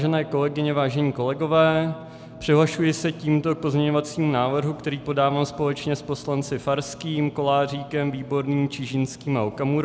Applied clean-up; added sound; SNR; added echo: none; Engine / Mechanisms; 20 dB; none.